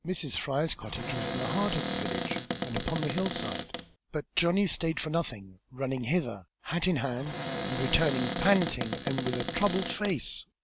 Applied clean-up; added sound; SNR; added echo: none; Cupboard open or close; 3 dB; none.